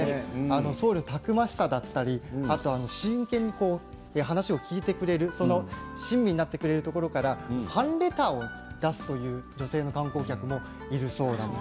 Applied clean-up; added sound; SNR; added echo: none; none; none; none.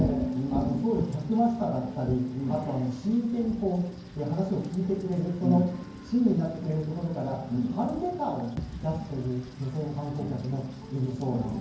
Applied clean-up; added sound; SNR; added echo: none; Wind / Rain; 13 dB; reverberation time 0.9 s.